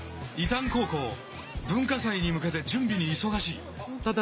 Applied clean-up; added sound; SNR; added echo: none; none; none; none.